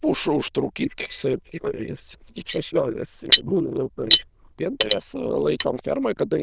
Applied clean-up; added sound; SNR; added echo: neural diffusion model UNIVERSE++.